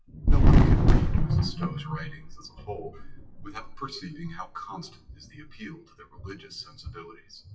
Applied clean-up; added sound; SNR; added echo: classical method WPE with log-MMSE.